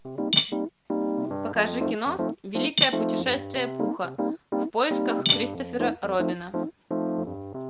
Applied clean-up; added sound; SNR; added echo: none; Cutlery, silverware / Dishes, pots, and pans + Piano; -3 dB; none.